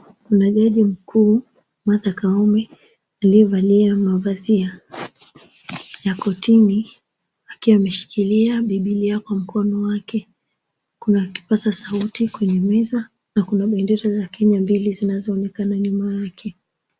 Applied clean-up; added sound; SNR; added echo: none; none; none; none.